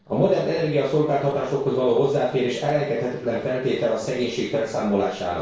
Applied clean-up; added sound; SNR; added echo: neural separator model SepFormer DNS4.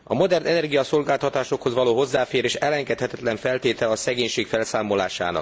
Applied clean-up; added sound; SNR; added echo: none; none; none; none.